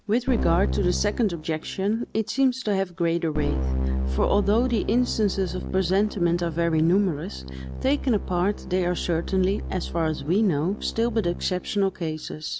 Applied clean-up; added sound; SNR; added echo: none; Keyboard (musical); 6 dB; none.